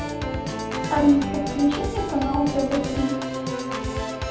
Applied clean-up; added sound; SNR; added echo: none; Organ; 3 dB; reverberation time 0.6 s.